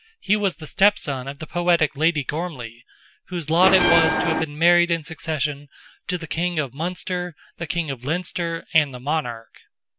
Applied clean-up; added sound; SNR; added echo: none; Bell; -4 dB; none.